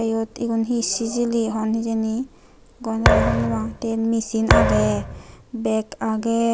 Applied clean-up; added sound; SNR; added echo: none; Thump, thud; -1 dB; none.